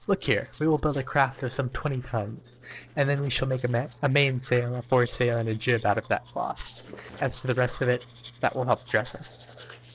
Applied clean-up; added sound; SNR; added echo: neural separator model SepFormer DNS4.